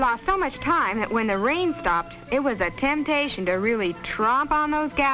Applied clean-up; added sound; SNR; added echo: none; none; none; none.